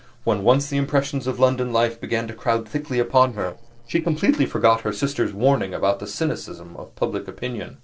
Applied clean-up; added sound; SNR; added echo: neural separator model SepFormer DNS4.